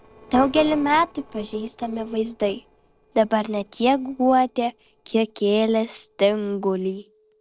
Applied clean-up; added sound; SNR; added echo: neural separator model SepFormer DNS4.